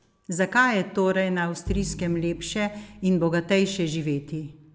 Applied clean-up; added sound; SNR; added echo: none; Bowed string instrument; 13 dB; none.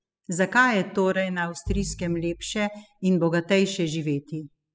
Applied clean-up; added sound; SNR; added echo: classical method spectral subtraction.